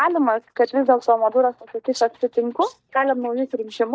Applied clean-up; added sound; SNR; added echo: neural mask model DeepFilterNet 3.